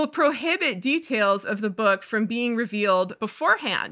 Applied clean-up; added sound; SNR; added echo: none; none; none; none.